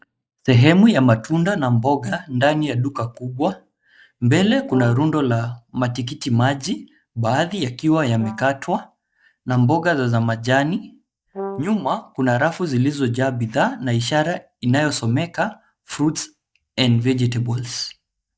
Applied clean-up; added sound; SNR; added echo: neural mask model DeepFilterNet 3.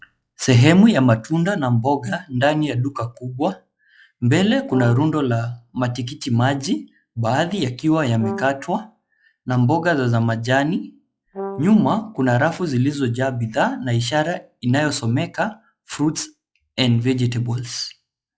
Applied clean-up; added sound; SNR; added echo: classical method log-MMSE.